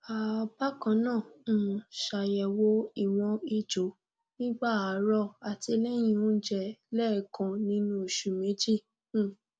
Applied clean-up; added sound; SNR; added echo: none; none; none; none.